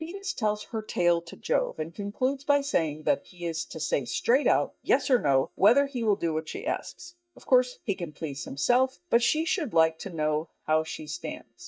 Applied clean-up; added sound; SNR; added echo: neural mask model DeepFilterNet 3.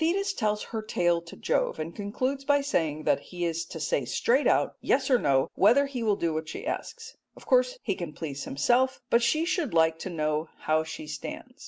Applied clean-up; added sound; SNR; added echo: none; none; none; none.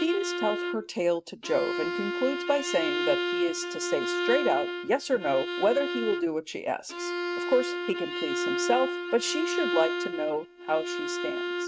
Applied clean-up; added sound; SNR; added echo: neural mask model RNNoise.